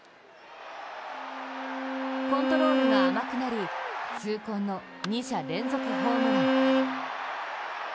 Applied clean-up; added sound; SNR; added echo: none; Bowed string instrument; -2 dB; none.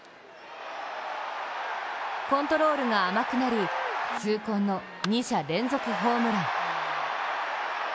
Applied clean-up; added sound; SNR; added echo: none; none; none; none.